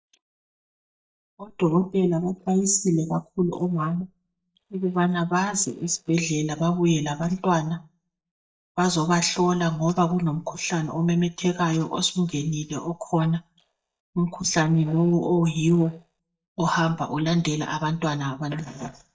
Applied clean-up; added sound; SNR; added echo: neural mask model DeepFilterNet 3.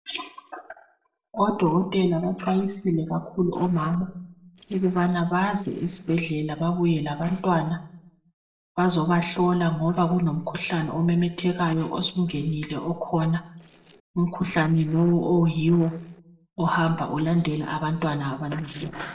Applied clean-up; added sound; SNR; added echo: neural separator model SepFormer DNS4.